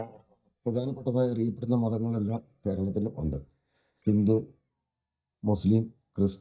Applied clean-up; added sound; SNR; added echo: neural mask model DeepFilterNet 3.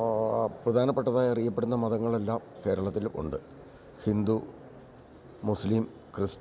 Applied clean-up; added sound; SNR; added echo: none; none; none; none.